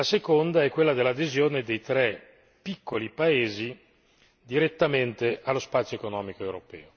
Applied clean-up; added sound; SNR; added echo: none; none; none; none.